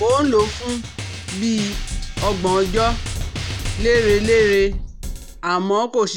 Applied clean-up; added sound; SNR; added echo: none; Drum kit + Drum; 7 dB; none.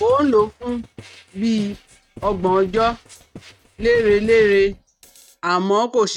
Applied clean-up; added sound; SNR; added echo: neural mask model RNNoise.